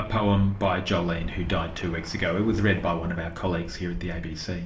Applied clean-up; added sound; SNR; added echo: none; Bird; 12 dB; reverberation time 0.5 s.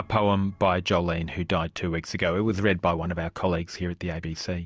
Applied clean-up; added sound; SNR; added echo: none; none; none; none.